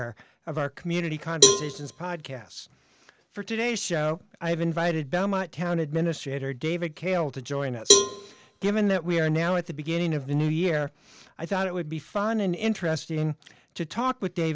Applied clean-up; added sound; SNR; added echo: none; Cowbell; -1 dB; none.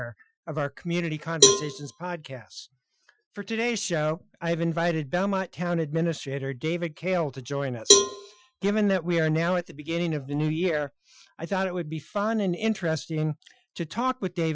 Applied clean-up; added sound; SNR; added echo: classical method Wiener filter.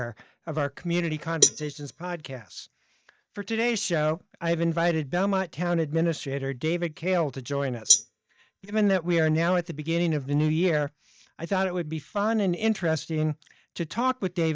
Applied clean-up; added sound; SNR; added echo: neural mask model DeepFilterNet 3.